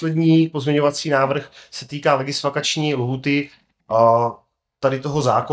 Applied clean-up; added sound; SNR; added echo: neural mask model DeepFilterNet 3.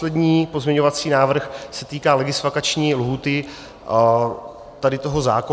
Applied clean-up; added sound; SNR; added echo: none; none; none; none.